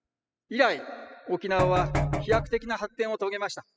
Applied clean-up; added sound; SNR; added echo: classical method spectral subtraction.